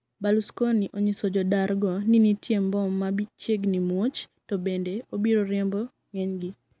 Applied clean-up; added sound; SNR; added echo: none; none; none; none.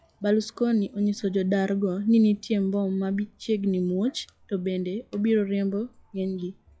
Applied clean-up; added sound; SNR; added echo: classical method log-MMSE.